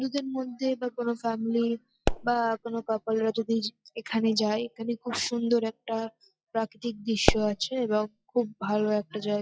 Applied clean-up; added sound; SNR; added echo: classical method log-MMSE.